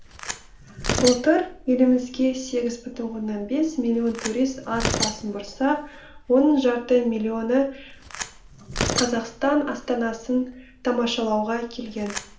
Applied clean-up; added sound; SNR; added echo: none; Tearing; 10 dB; reverberation time 0.4 s.